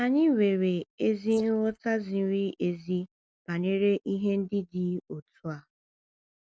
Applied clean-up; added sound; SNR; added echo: neural mask model Resemble Enhance denoiser.